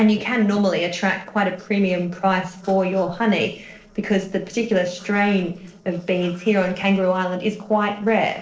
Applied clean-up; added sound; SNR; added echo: neural separator model SepFormer DNS4.